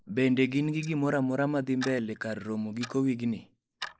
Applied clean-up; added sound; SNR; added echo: neural mask model Resemble Enhance denoiser.